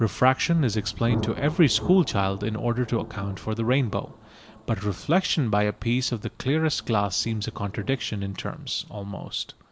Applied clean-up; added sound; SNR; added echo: none; Thunder; 14 dB; none.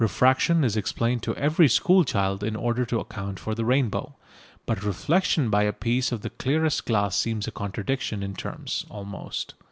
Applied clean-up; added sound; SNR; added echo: none; none; none; none.